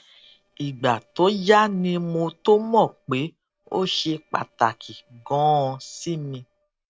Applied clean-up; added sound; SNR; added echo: neural separator model SepFormer DNS4.